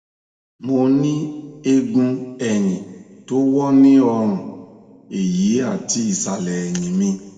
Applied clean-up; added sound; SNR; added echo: none; none; none; reverberation time 1.4 s.